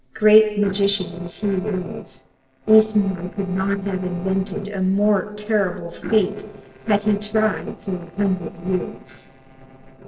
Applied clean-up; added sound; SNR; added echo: neural separator model SepFormer DNS4.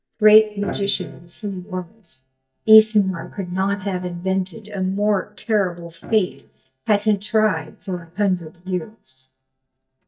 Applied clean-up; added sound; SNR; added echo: neural mask model DeepFilterNet 3.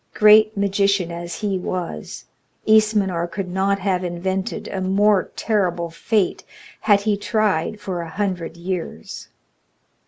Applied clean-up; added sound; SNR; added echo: none; none; none; none.